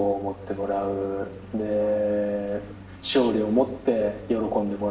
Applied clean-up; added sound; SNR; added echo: none; Engine; 17 dB; reverberation time 0.7 s.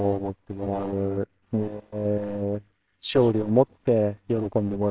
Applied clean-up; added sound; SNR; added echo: neural separator model SepFormer WHAMR!.